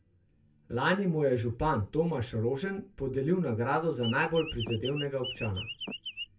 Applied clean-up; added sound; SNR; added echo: none; Chirp, tweet; 9 dB; reverberation time 0.2 s.